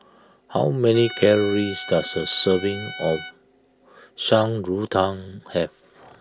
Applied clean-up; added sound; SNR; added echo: none; Trumpet; 12 dB; none.